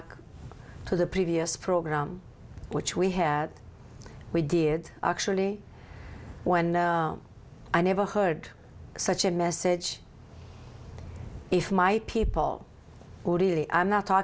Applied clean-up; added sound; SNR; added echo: none; none; none; none.